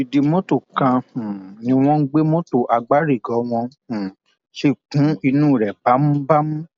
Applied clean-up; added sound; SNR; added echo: none; none; none; none.